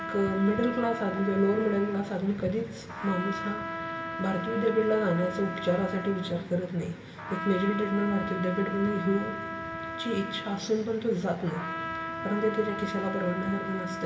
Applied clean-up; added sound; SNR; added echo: none; Trumpet; 8 dB; reverberation time 1.2 s.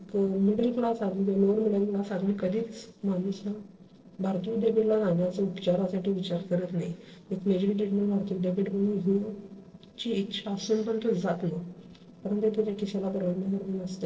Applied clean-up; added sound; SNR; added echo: neural separator model SepFormer DNS4.